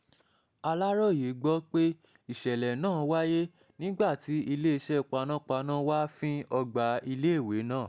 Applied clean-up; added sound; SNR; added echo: none; none; none; none.